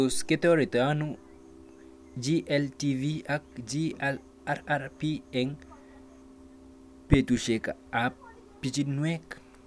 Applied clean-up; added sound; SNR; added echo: none; none; none; none.